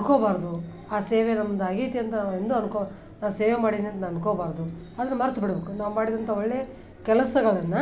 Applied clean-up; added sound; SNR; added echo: none; none; none; none.